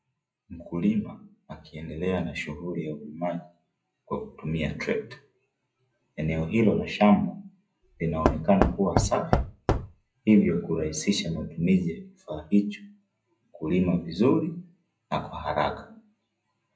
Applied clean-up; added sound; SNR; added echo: classical method WPE with log-MMSE.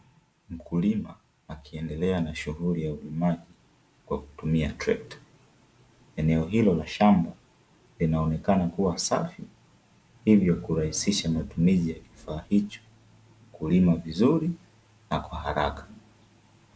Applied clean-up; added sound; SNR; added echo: none; none; none; none.